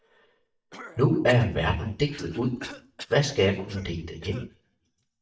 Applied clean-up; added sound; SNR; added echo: neural mask model DeepFilterNet 3.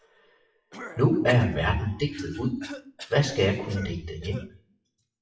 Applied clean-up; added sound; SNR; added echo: classical method WPE with log-MMSE.